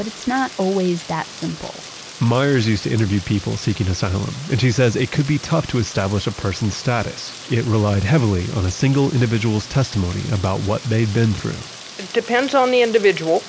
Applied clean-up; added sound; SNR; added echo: none; Rain; 16 dB; none.